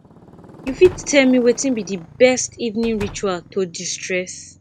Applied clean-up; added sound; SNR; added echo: none; Slam + Motorcycle; 18 dB; none.